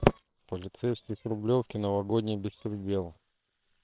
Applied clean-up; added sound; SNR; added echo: neural separator model SepFormer WHAMR!.